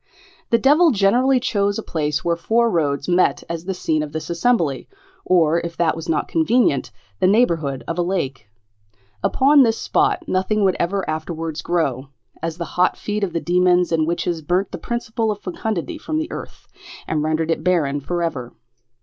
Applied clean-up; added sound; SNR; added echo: none; none; none; none.